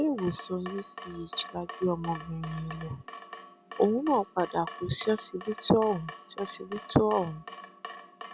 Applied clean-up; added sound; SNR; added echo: none; Drip / Water tap, faucet; 14 dB; none.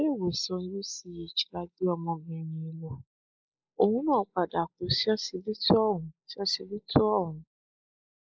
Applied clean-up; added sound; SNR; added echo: neural mask model Resemble Enhance denoiser.